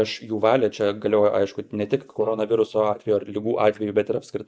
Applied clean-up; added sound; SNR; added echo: neural mask model DeepFilterNet 3.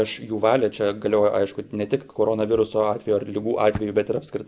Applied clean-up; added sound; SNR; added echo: none; none; none; none.